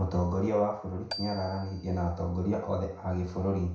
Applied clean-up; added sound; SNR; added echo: none; Marimba, xylophone; 13 dB; reverberation time 0.6 s.